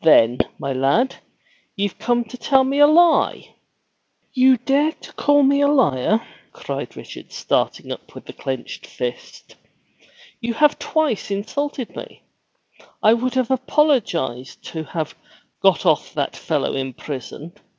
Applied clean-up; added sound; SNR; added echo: none; none; none; none.